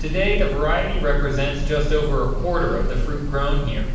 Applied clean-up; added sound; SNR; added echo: none; Bird / Breathing; -2 dB; reverberation time 0.7 s.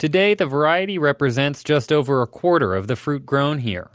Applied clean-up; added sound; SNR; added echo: none; none; none; none.